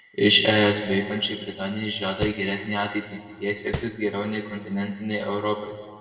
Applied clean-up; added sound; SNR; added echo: none; Tap; 9 dB; reverberation time 1.6 s.